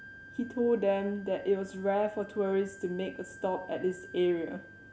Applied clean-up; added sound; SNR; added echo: none; Wind instrument, woodwind instrument; 19 dB; none.